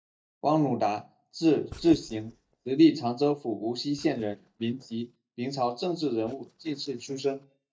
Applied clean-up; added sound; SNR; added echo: neural mask model DeepFilterNet 3.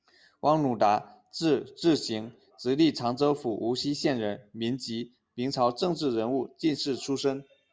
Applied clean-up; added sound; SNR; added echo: none; none; none; none.